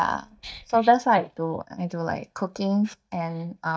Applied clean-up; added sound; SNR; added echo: neural mask model DeepFilterNet 3.